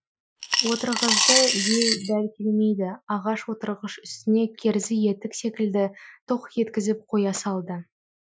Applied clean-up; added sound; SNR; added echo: classical method Wiener filter.